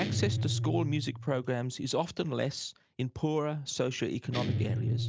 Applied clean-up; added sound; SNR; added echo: none; Guitar; 3 dB; none.